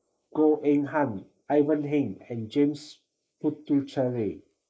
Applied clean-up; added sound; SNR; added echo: neural mask model Resemble Enhance denoiser.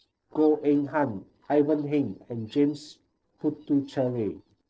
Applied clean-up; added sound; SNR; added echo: neural separator model SepFormer DNS4.